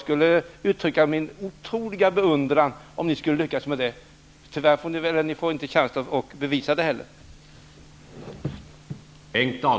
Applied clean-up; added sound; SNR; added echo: none; none; none; none.